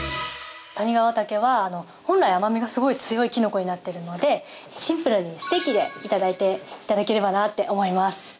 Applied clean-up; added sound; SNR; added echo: none; none; none; none.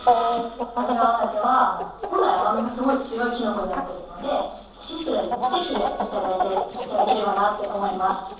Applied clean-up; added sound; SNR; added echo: neural separator model SepFormer DNS4.